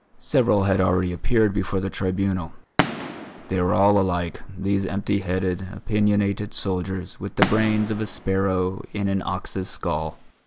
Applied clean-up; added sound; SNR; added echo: none; Fireworks; 12 dB; none.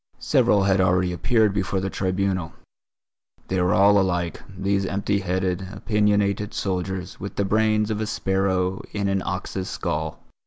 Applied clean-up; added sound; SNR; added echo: none; none; none; none.